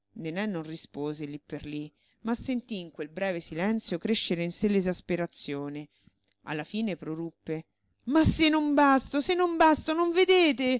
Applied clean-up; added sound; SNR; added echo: none; none; none; none.